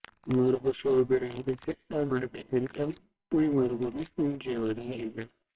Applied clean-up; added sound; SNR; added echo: neural separator model SepFormer WHAMR!.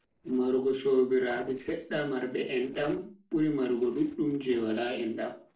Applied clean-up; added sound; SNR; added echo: neural separator model SepFormer DNS4.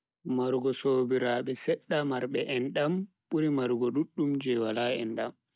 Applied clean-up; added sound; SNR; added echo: none; none; none; none.